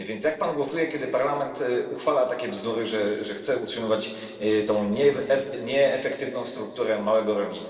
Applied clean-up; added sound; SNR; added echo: neural separator model SepFormer DNS4.